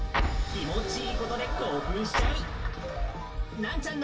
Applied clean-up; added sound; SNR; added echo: none; Explosion; 2 dB; reverberation time 0.2 s.